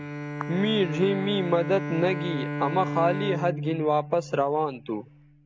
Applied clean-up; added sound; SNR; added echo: none; Bowed string instrument; 6 dB; none.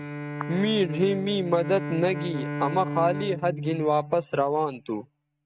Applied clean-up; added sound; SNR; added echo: neural mask model RNNoise.